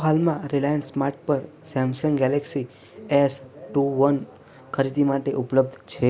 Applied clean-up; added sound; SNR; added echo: none; none; none; none.